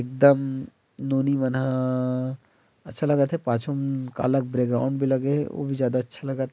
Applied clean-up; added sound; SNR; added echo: none; none; none; none.